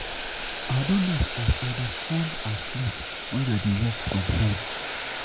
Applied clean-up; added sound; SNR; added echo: none; Boiling; 1 dB; none.